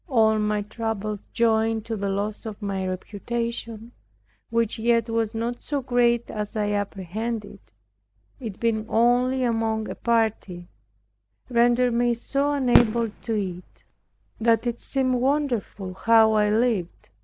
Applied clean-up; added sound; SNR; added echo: none; Fireworks; 5 dB; none.